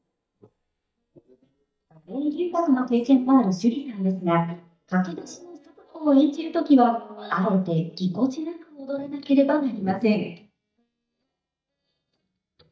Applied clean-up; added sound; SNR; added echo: neural mask model DeepFilterNet 3.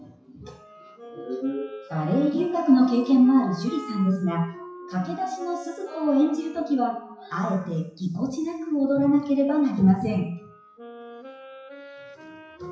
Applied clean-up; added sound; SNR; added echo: classical method WPE with log-MMSE.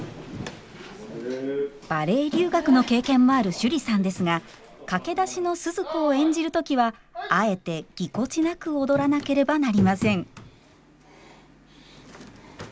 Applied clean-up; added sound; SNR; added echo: none; none; none; none.